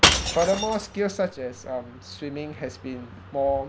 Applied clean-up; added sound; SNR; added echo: none; Shatter / Crushing; -1 dB; none.